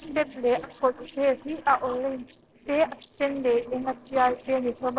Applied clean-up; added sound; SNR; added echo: neural separator model SepFormer DNS4.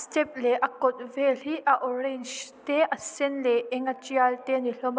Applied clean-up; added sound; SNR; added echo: none; none; none; none.